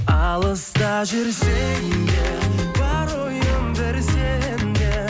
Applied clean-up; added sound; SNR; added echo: none; none; none; none.